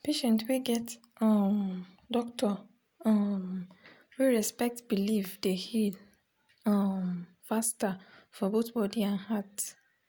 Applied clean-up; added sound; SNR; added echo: none; none; none; none.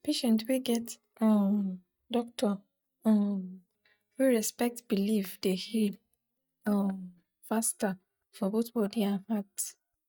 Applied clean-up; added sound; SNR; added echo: neural mask model DeepFilterNet 3.